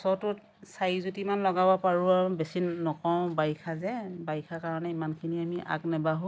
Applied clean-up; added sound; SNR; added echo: none; none; none; none.